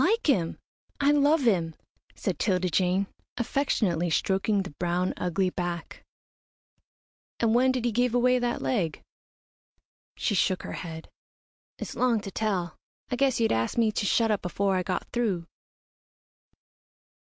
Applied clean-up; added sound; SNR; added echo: none; none; none; none.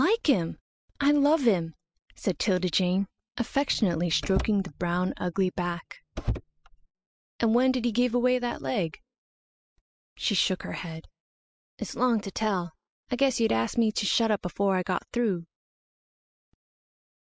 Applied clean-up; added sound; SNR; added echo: classical method spectral subtraction.